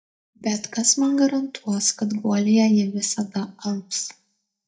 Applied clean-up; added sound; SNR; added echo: neural mask model DeepFilterNet 3.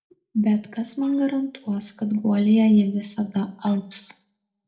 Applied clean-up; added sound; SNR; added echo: neural separator model SepFormer DNS4.